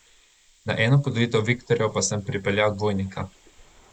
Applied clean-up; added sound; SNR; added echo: neural mask model Resemble Enhance denoiser.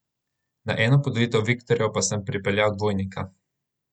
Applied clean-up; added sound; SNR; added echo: none; none; none; none.